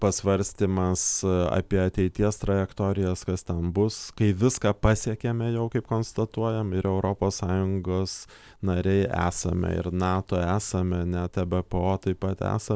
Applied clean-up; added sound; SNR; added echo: none; none; none; none.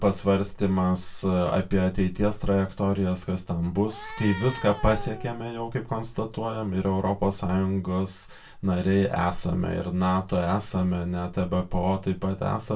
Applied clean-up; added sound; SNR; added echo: none; Cat; 14 dB; reverberation time 0.2 s.